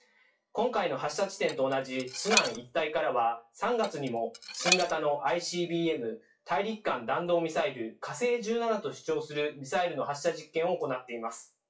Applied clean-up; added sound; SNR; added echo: classical method WPE with log-MMSE.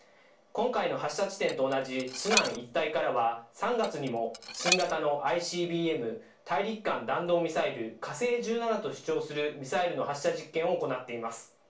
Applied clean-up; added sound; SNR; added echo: none; Dishes, pots, and pans; 4 dB; reverberation time 0.3 s.